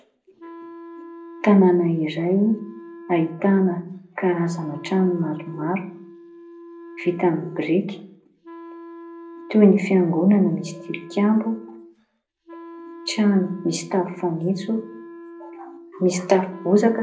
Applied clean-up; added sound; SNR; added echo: none; Wind instrument, woodwind instrument; 18 dB; reverberation time 0.4 s.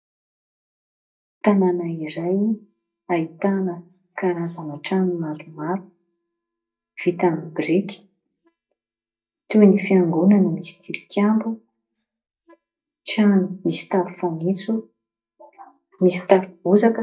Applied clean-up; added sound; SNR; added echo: neural mask model DeepFilterNet 3.